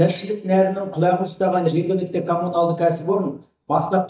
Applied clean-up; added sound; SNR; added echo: neural mask model DeepFilterNet 3.